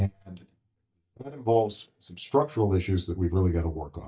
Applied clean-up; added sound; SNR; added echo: neural mask model DeepFilterNet 3.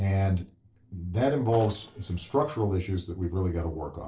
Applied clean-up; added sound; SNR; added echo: neural separator model SepFormer DNS4.